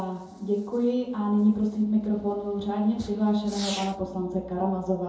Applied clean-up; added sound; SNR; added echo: none; Fireworks; 19 dB; reverberation time 2.5 s.